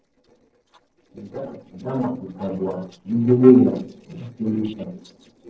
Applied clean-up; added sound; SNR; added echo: neural separator model SepFormer DNS4.